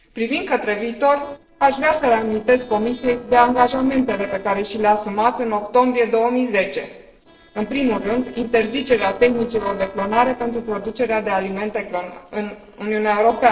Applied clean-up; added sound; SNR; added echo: neural separator model SepFormer DNS4.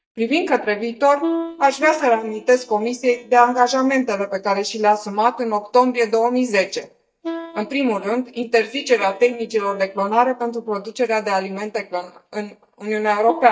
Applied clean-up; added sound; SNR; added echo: neural mask model DeepFilterNet 3.